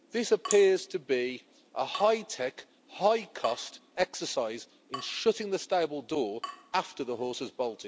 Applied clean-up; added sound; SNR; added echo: none; Drip / Water tap, faucet; 16 dB; none.